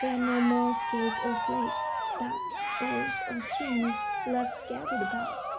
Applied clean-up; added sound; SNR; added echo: none; Cheering; 0 dB; none.